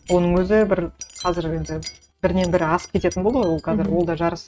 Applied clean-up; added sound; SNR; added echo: neural mask model RNNoise.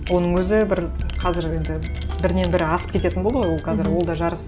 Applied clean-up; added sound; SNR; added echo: none; Wind chime; 6 dB; none.